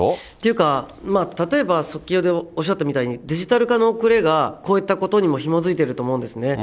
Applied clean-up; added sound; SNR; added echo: none; none; none; none.